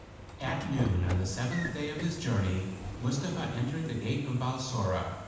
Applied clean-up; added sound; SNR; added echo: none; Sliding door / Train; 10 dB; reverberation time 1.1 s.